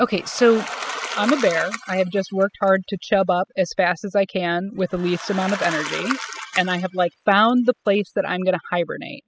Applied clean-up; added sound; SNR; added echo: classical method spectral subtraction.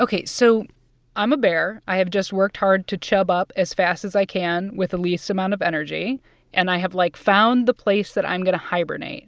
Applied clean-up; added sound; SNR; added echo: none; none; none; none.